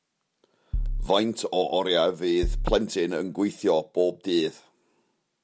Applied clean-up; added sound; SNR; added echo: none; Bass drum; 0 dB; none.